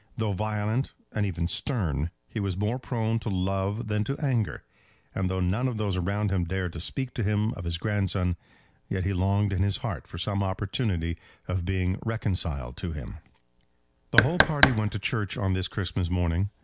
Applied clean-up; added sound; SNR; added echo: none; Knock; -3 dB; none.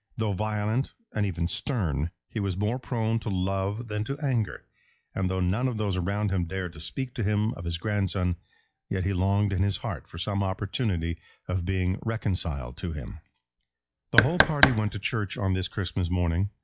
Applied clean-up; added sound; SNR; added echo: classical method log-MMSE.